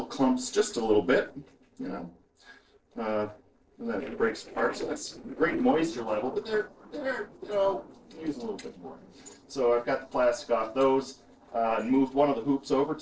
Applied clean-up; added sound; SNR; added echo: neural separator model SepFormer DNS4.